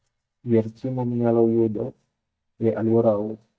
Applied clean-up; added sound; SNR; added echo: neural mask model DeepFilterNet 3.